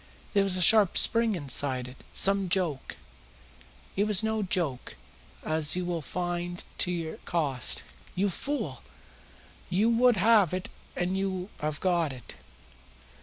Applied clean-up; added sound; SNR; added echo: none; none; none; none.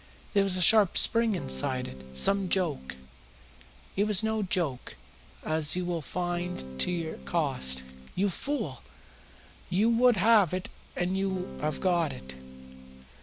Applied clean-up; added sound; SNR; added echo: none; Electric guitar / Strum; 12 dB; none.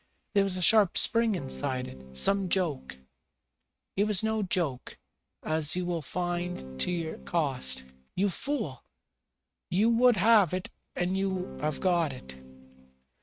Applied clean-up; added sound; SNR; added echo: neural mask model RNNoise.